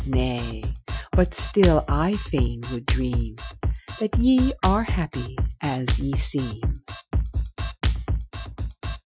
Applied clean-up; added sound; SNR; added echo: classical method Wiener filter.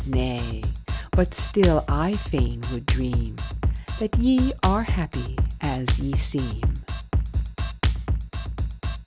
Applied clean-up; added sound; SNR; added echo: none; Drum kit; -2 dB; none.